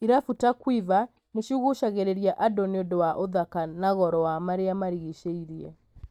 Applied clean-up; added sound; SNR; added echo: neural mask model DeepFilterNet 3.